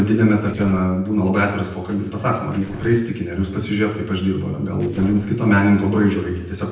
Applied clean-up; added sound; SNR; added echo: neural separator model SepFormer DNS4.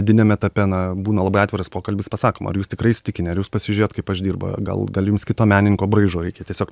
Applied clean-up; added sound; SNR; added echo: none; none; none; none.